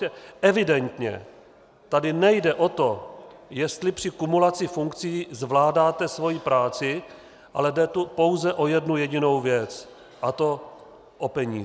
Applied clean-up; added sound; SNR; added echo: none; none; none; none.